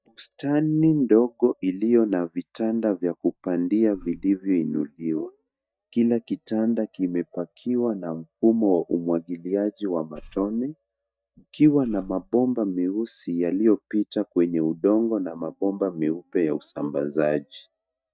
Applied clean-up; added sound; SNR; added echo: neural mask model DeepFilterNet 3.